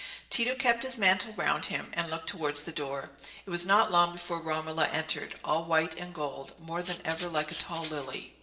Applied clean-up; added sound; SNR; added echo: none; Rattle (instrument); -2 dB; reverberation time 2.0 s.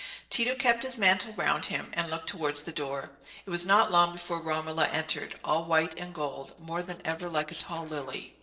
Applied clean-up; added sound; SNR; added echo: neural separator model SepFormer DNS4.